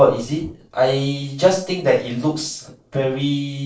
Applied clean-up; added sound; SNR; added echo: neural separator model SepFormer DNS4.